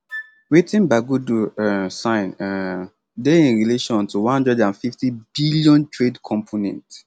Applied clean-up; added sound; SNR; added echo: none; Wind instrument, woodwind instrument; 18 dB; none.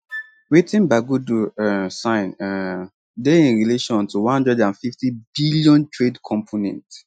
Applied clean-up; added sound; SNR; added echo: classical method Wiener filter.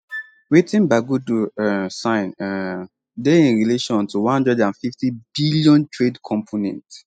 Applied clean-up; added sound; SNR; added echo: classical method spectral subtraction.